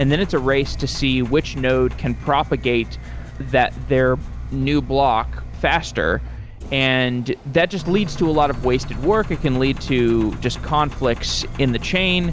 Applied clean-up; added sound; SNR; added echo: none; Engine; 9 dB; none.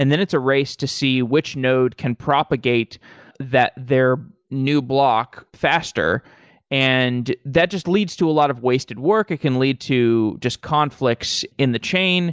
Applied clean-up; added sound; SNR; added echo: none; none; none; none.